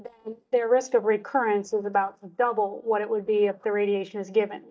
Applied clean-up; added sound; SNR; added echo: neural mask model DeepFilterNet 3.